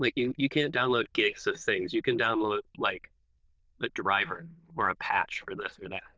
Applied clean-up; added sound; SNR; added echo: neural diffusion model UNIVERSE++.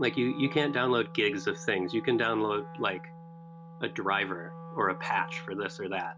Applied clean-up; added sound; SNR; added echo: none; Wind instrument, woodwind instrument; 13 dB; none.